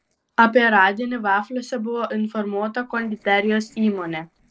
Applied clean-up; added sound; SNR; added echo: neural separator model SepFormer DNS4.